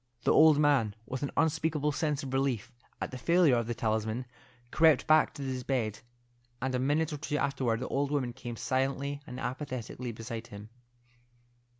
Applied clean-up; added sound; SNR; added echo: none; none; none; none.